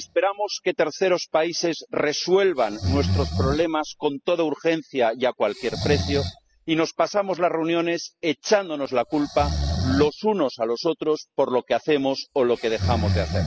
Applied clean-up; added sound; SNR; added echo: classical method spectral subtraction.